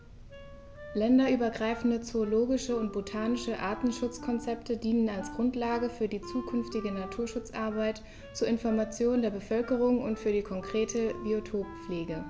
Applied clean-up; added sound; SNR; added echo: none; Wind instrument, woodwind instrument; 16 dB; none.